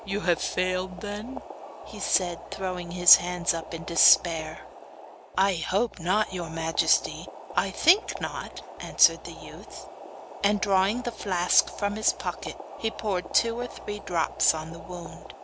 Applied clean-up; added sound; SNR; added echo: none; Boiling; 13 dB; none.